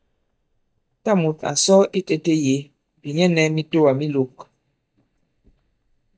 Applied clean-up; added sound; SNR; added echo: neural mask model DeepFilterNet 3.